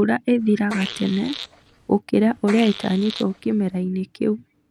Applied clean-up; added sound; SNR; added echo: none; Fart; 14 dB; none.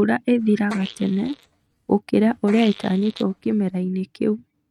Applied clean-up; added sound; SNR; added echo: neural mask model RNNoise.